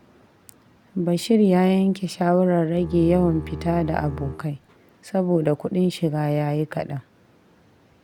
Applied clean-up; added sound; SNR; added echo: none; Bowed string instrument; 11 dB; none.